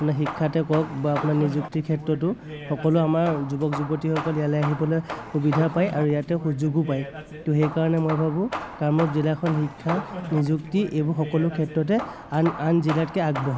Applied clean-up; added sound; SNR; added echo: none; Hammer / Wood; 11 dB; none.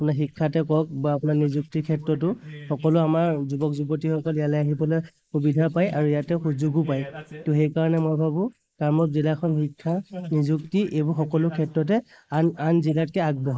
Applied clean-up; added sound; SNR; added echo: neural mask model Resemble Enhance denoiser.